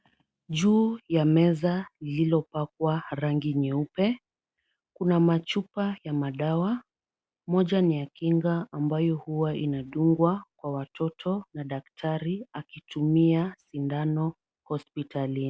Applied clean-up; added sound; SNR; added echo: none; none; none; none.